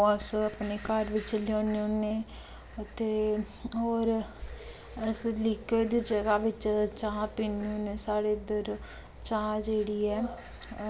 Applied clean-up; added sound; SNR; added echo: none; none; none; none.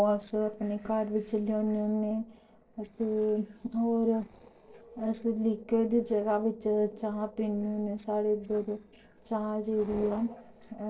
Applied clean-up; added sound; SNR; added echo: neural separator model SepFormer DNS4.